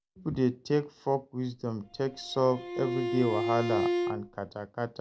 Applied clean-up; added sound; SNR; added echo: none; Bowed string instrument; 2 dB; none.